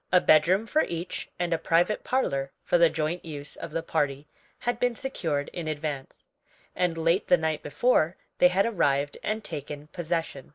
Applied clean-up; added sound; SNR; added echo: neural mask model Resemble Enhance denoiser.